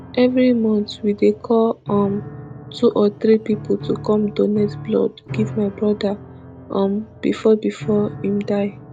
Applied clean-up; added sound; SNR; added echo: none; Piano; 15 dB; none.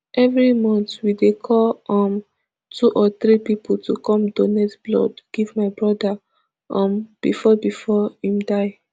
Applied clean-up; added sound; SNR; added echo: none; none; none; none.